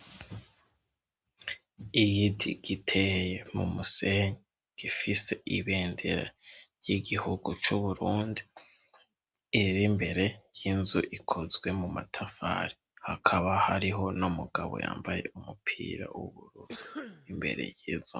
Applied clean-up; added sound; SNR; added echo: none; Cough; 15 dB; none.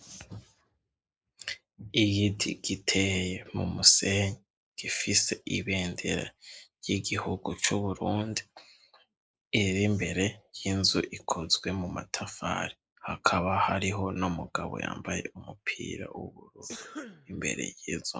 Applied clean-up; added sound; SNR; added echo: neural mask model Resemble Enhance denoiser.